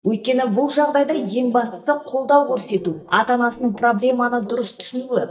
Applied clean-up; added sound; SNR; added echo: neural mask model DeepFilterNet 3.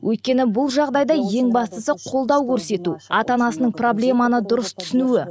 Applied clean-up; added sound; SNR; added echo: none; none; none; none.